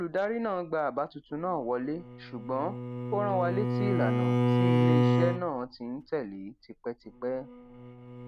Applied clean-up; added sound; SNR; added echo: none; Bowed string instrument; -2 dB; none.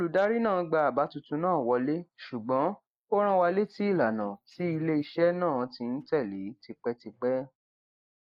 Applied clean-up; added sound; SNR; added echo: neural mask model Resemble Enhance denoiser.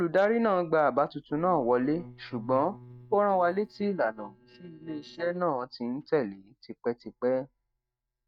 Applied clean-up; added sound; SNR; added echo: neural mask model DeepFilterNet 3.